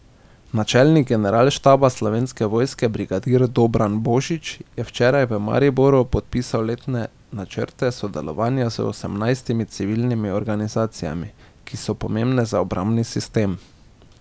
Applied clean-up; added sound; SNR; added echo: none; none; none; none.